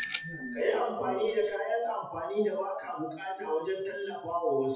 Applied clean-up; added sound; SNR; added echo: classical method WPE with log-MMSE.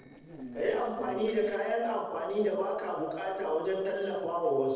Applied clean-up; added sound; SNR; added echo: neural separator model SepFormer DNS4.